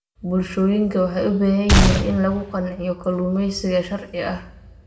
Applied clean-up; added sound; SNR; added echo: none; Gunshot, gunfire; -3 dB; reverberation time 0.9 s.